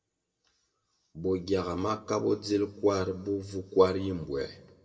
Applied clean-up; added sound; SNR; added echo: none; none; none; reverberation time 1.0 s.